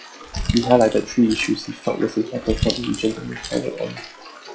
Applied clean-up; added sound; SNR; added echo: classical method log-MMSE.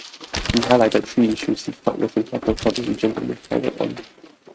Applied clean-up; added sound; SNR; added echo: neural mask model RNNoise.